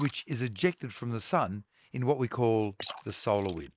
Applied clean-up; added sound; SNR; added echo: neural mask model Resemble Enhance denoiser.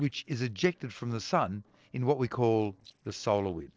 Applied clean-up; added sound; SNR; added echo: neural separator model SepFormer DNS4.